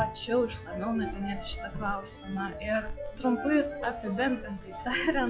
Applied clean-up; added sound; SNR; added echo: classical method log-MMSE.